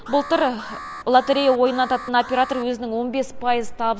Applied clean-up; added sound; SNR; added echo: none; Chewing, mastication + Alarm; 13 dB; none.